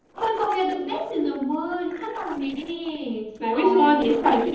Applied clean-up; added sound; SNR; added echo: neural separator model SepFormer DNS4.